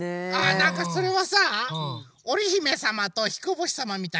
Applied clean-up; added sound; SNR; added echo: none; Bird; 17 dB; none.